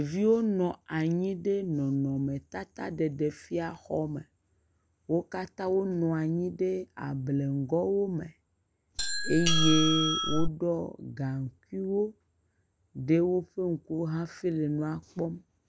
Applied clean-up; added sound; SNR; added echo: none; Doorbell; -4 dB; none.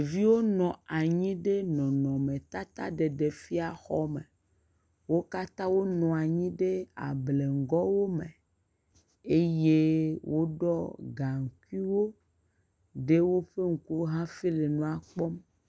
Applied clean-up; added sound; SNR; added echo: none; none; none; none.